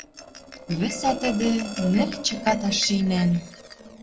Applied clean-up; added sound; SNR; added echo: neural separator model SepFormer DNS4.